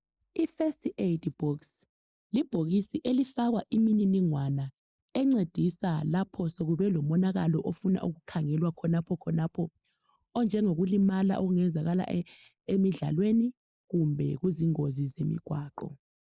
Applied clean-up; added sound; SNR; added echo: neural mask model Resemble Enhance denoiser.